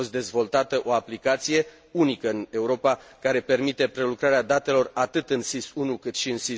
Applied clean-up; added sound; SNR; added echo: none; none; none; none.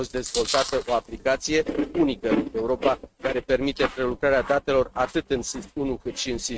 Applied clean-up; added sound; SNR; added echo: neural mask model RNNoise.